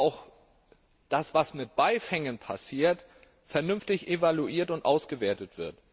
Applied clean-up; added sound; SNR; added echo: none; none; none; none.